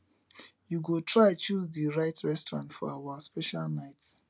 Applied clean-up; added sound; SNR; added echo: none; none; none; none.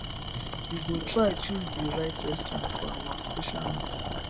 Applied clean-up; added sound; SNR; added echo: none; Boiling + Tools; 1 dB; none.